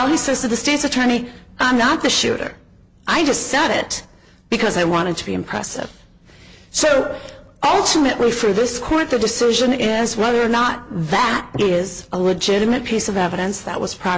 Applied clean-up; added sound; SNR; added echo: none; none; none; none.